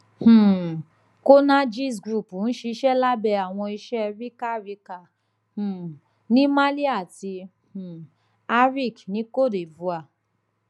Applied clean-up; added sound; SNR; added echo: none; none; none; none.